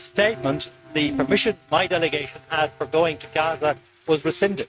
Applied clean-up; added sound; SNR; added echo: neural mask model RNNoise.